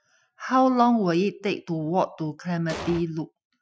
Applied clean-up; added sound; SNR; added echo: classical method Wiener filter.